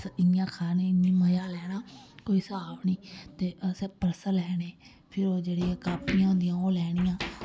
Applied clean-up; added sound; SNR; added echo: none; none; none; none.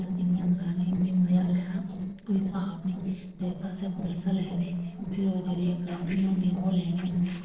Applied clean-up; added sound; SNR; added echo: neural separator model SepFormer DNS4.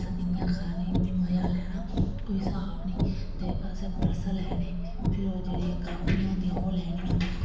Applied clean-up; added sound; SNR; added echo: none; Car; -2 dB; reverberation time 1.1 s.